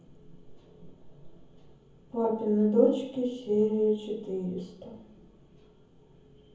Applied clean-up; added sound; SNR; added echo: none; none; none; reverberation time 0.7 s.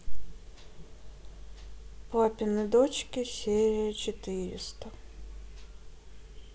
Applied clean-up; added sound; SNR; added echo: none; none; none; none.